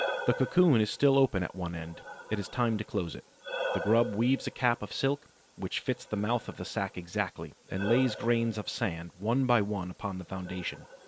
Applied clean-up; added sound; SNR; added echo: none; Breathing; 12 dB; none.